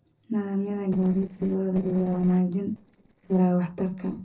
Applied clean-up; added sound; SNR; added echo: neural separator model SepFormer DNS4.